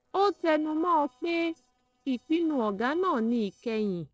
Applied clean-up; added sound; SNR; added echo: neural separator model SepFormer DNS4.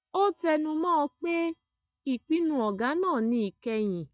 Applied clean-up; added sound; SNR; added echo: neural mask model DeepFilterNet 3.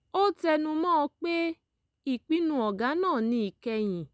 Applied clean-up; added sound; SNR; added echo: none; none; none; none.